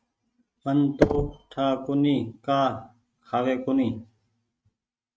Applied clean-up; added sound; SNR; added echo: neural mask model RNNoise.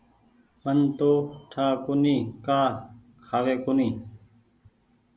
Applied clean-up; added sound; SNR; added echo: none; none; none; none.